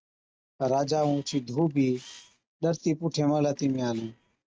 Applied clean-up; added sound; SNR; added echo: neural mask model RNNoise.